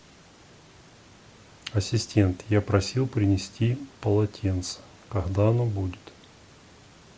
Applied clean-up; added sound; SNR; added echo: none; none; none; none.